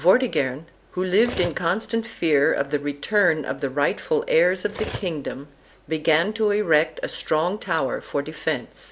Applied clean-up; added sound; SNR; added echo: none; Cutlery, silverware; 13 dB; none.